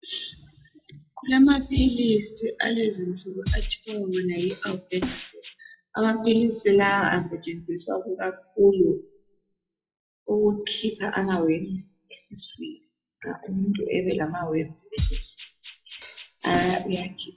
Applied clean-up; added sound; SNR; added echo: classical method WPE with log-MMSE.